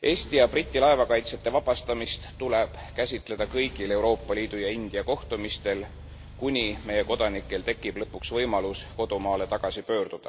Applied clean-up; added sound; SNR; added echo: none; Engine; 15 dB; none.